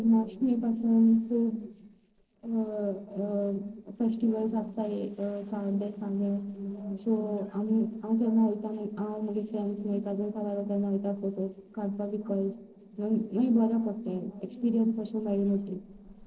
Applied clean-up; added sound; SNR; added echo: neural separator model SepFormer DNS4.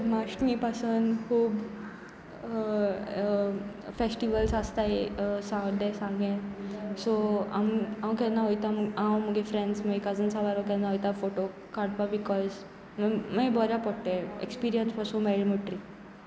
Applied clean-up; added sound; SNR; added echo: none; none; none; none.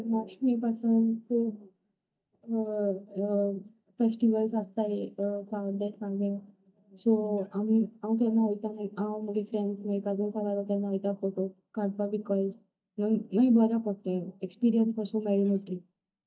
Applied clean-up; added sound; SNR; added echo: neural mask model DeepFilterNet 3.